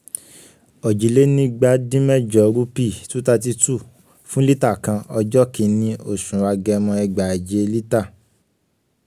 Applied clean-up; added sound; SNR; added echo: none; none; none; none.